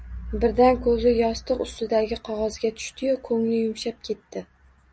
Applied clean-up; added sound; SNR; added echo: none; none; none; none.